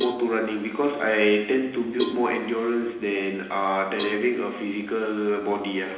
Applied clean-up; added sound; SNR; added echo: none; Cowbell; 14 dB; reverberation time 1.0 s.